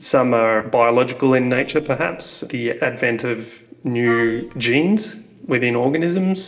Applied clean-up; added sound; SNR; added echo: neural separator model SepFormer DNS4.